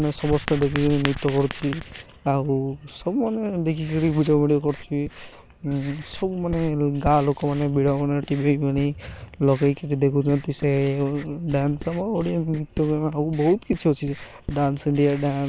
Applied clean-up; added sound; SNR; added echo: none; Writing; 15 dB; none.